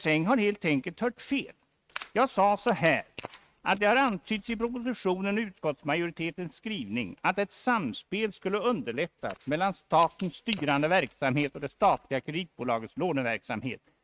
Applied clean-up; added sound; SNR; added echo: neural mask model RNNoise.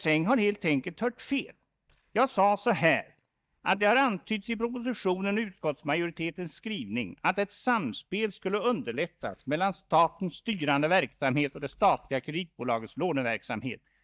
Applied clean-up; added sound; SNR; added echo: neural mask model DeepFilterNet 3.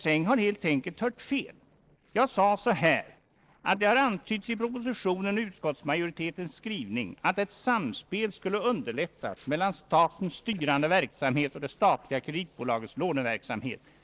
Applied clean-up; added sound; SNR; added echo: neural separator model SepFormer DNS4.